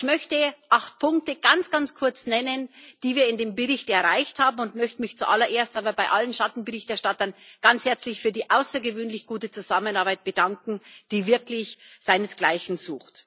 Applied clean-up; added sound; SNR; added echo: none; none; none; none.